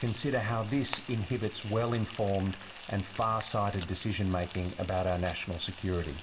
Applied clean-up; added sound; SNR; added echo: none; Frying (food); 14 dB; reverberation time 0.7 s.